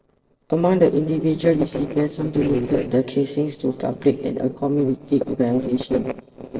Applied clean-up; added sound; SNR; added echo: neural separator model SepFormer DNS4.